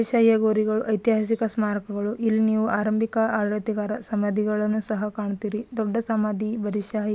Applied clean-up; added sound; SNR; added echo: none; none; none; none.